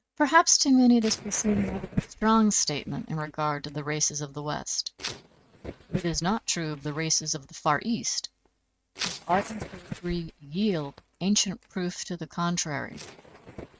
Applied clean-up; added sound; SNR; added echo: neural mask model RNNoise.